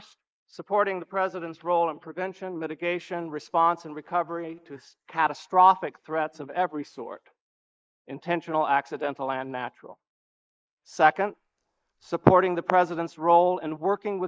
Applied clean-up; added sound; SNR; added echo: neural mask model Resemble Enhance denoiser.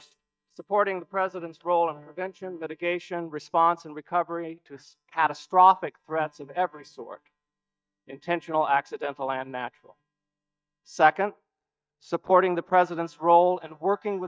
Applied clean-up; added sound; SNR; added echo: neural mask model DeepFilterNet 3.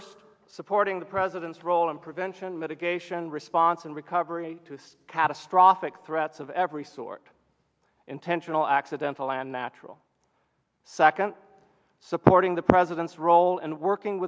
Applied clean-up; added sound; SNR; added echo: none; none; none; none.